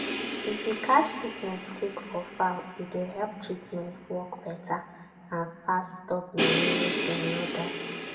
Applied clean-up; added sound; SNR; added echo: none; Crash cymbal; 2 dB; reverberation time 1.3 s.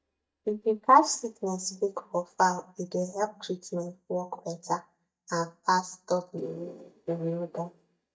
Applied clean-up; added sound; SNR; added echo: neural mask model DeepFilterNet 3.